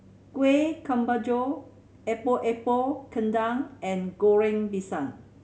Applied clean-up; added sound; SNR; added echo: none; none; none; none.